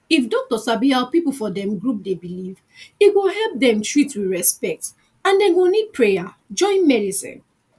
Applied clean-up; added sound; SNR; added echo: none; none; none; none.